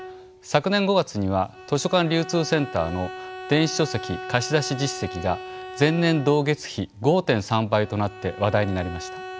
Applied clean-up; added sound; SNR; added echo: none; Bowed string instrument; 14 dB; none.